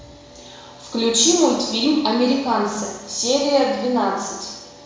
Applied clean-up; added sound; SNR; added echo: none; none; none; reverberation time 1.0 s.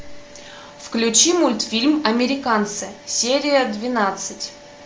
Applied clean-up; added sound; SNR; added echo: none; none; none; none.